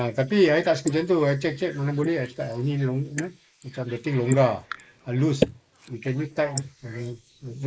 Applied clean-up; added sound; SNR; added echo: neural mask model Resemble Enhance denoiser.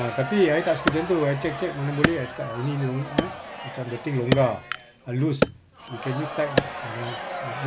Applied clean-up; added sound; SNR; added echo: none; Wood + Crowd; 3 dB; none.